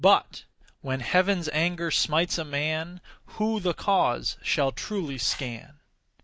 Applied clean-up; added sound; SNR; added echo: neural mask model DeepFilterNet 3.